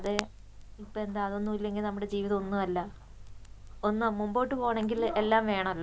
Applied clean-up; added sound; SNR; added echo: none; Crackle; 14 dB; none.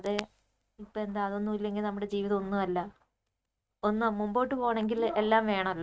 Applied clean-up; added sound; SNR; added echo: neural mask model RNNoise.